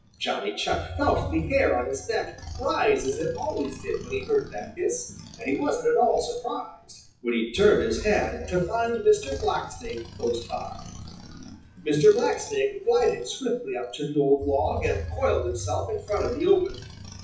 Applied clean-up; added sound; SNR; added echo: classical method WPE with log-MMSE.